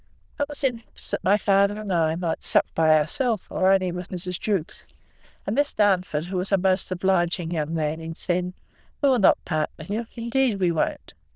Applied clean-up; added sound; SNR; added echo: neural diffusion model UNIVERSE++.